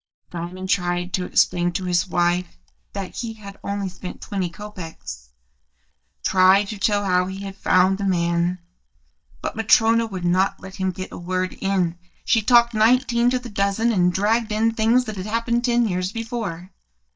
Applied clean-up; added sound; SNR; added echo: neural mask model DeepFilterNet 3.